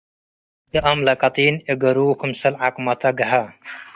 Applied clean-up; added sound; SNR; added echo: neural mask model DeepFilterNet 3.